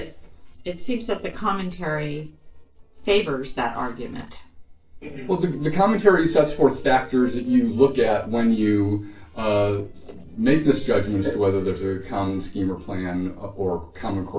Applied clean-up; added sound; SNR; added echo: neural separator model SepFormer DNS4.